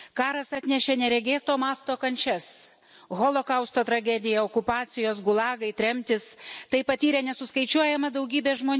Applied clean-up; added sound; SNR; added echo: none; none; none; none.